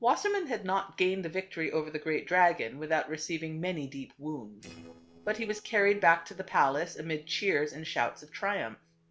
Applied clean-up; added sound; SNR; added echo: neural separator model SepFormer DNS4.